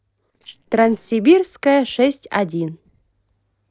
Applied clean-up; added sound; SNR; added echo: neural separator model SepFormer DNS4.